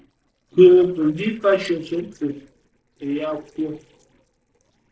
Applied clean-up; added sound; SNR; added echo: neural separator model SepFormer DNS4.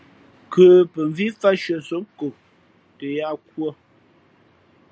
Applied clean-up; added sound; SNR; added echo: none; none; none; none.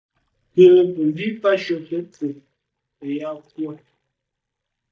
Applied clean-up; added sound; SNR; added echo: neural mask model DeepFilterNet 3.